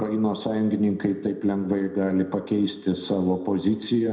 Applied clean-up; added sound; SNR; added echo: none; none; none; reverberation time 0.8 s.